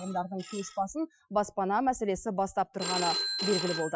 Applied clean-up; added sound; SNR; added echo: classical method Wiener filter.